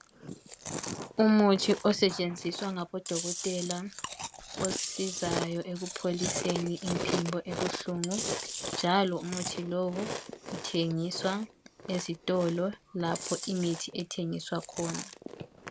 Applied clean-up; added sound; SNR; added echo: none; Chewing, mastication; 7 dB; none.